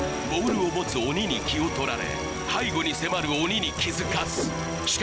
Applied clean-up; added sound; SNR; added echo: none; Frying (food) + Squeak; 15 dB; none.